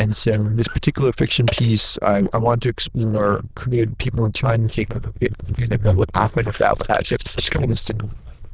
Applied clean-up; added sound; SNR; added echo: neural diffusion model UNIVERSE++.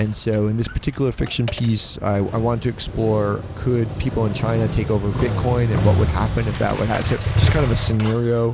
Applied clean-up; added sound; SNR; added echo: none; Motorcycle; 4 dB; none.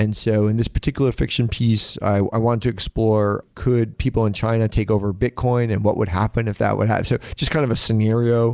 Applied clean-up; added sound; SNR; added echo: none; none; none; none.